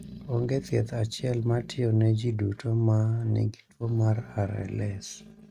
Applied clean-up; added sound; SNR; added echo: neural mask model RNNoise.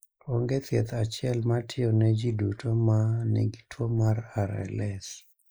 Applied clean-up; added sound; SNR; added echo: neural mask model Resemble Enhance denoiser.